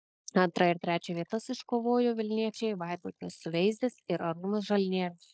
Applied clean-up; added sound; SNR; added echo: neural mask model Resemble Enhance denoiser.